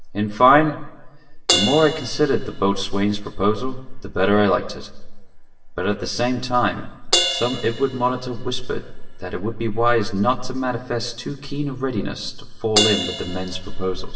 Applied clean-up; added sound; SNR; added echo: none; Crash cymbal; 9 dB; reverberation time 0.9 s.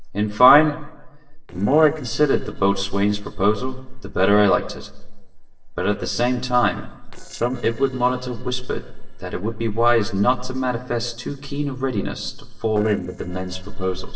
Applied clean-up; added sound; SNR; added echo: neural separator model SepFormer DNS4.